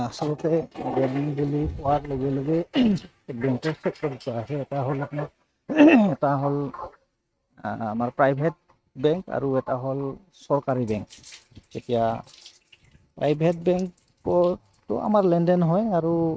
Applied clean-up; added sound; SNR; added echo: neural mask model RNNoise.